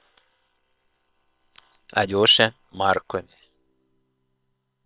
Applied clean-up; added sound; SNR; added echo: neural separator model SepFormer WHAM!.